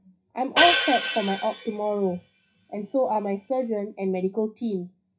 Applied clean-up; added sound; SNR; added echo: classical method WPE with log-MMSE.